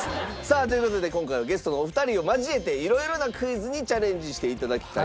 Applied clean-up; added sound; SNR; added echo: none; none; none; none.